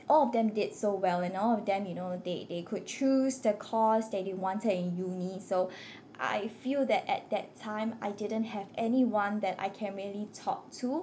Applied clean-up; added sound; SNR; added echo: none; none; none; none.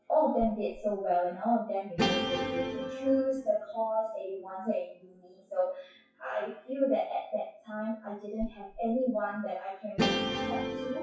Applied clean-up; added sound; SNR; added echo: classical method WPE with log-MMSE.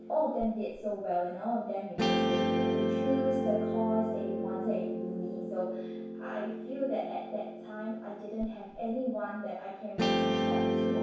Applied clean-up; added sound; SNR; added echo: none; Guitar; -2 dB; reverberation time 0.7 s.